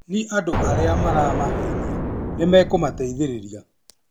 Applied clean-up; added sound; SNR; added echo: none; Explosion; 1 dB; none.